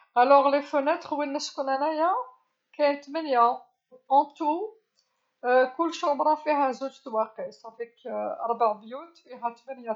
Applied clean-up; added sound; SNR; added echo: none; none; none; none.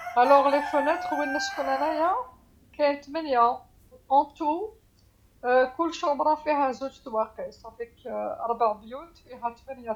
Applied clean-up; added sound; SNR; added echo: none; Chicken, rooster; 12 dB; none.